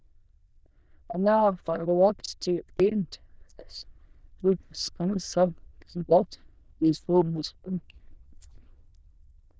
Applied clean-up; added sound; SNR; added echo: neural diffusion model UNIVERSE++.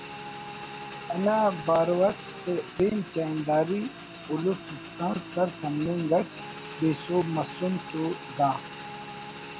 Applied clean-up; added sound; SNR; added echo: none; Motorcycle / Engine; 12 dB; none.